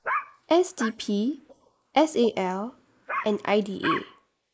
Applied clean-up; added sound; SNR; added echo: neural mask model Resemble Enhance denoiser.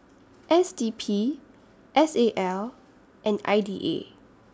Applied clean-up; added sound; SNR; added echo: none; none; none; none.